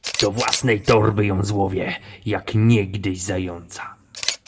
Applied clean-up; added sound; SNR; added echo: none; Camera; 11 dB; reverberation time 0.3 s.